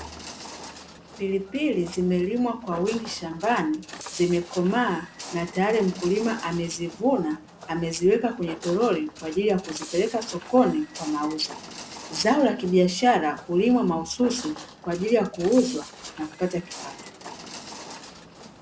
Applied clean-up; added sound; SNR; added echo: none; Walk, footsteps; 16 dB; none.